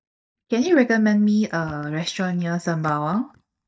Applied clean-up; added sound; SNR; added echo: neural mask model DeepFilterNet 3.